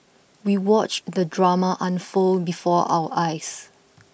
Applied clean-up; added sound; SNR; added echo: none; none; none; none.